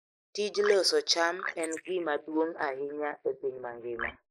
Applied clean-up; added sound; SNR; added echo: neural mask model Resemble Enhance denoiser.